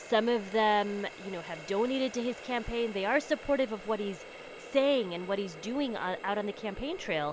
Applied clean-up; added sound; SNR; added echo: none; Water tap, faucet; 15 dB; none.